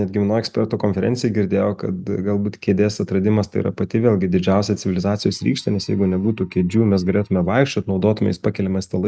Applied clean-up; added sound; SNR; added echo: neural mask model DeepFilterNet 3.